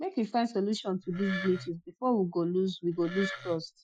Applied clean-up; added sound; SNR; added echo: classical method Wiener filter.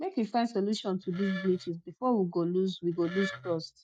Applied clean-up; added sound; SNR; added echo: neural mask model RNNoise.